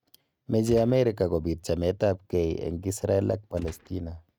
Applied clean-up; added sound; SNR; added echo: neural mask model RNNoise.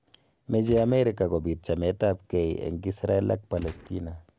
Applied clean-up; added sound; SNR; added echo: none; Gunshot, gunfire; 17 dB; none.